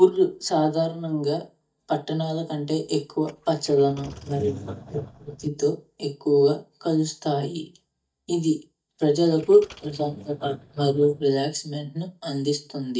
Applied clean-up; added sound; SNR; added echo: neural mask model DeepFilterNet 3.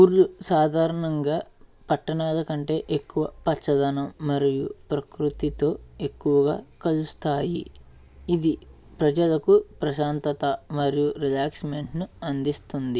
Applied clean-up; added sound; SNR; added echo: none; none; none; none.